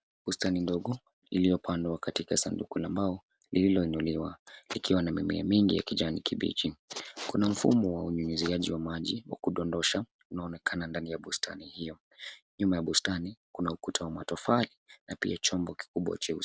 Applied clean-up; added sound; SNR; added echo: none; none; none; none.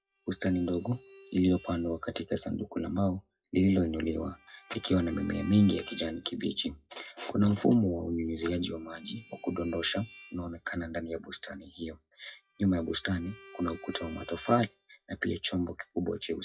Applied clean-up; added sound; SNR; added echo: classical method WPE with log-MMSE.